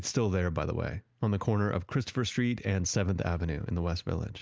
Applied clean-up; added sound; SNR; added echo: none; none; none; none.